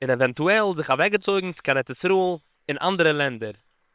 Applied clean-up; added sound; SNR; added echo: neural separator model SepFormer WHAM!.